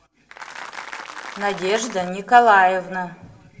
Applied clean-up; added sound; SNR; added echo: none; Applause; 14 dB; reverberation time 0.6 s.